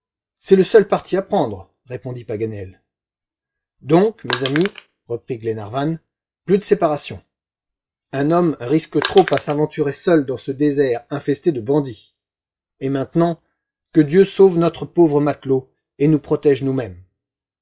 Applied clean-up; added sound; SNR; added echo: classical method log-MMSE.